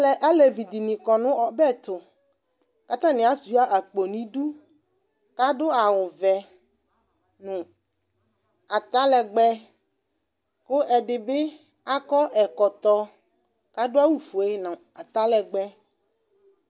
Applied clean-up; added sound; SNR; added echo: none; none; none; none.